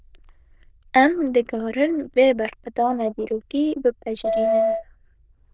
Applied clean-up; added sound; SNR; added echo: neural diffusion model UNIVERSE++.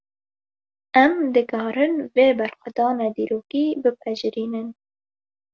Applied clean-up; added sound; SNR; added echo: none; none; none; none.